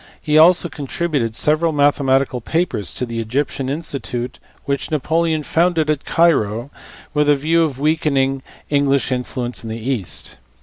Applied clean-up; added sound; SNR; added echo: none; none; none; none.